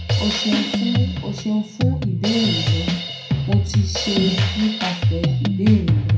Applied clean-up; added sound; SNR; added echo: none; Drum kit; -3 dB; reverberation time 0.5 s.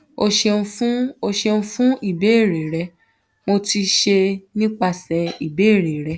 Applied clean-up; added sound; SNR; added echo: none; none; none; none.